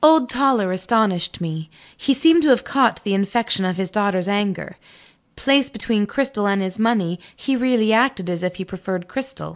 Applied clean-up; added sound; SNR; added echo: none; none; none; none.